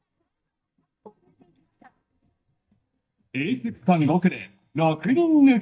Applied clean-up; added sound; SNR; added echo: neural mask model DeepFilterNet 3.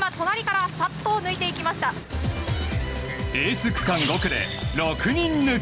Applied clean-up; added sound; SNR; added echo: none; none; none; none.